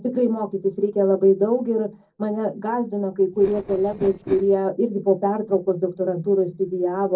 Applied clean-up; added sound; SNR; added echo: neural separator model SepFormer DNS4.